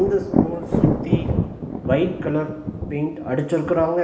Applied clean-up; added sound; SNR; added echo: none; Thunder; 0 dB; reverberation time 1.1 s.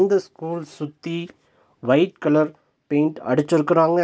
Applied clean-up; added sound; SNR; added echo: none; none; none; none.